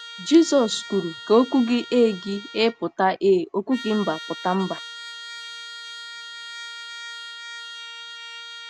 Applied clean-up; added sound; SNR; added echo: none; Trumpet; 14 dB; none.